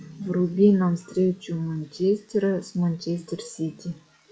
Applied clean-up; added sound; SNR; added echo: classical method log-MMSE.